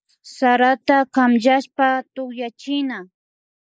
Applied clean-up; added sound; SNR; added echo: neural mask model Resemble Enhance denoiser.